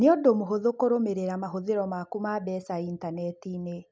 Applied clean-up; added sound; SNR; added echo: none; none; none; none.